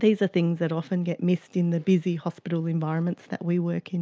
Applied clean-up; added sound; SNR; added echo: none; none; none; none.